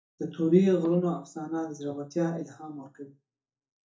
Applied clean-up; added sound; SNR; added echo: neural mask model DeepFilterNet 3.